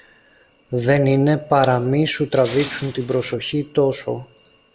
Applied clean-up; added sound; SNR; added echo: none; Tools; 15 dB; none.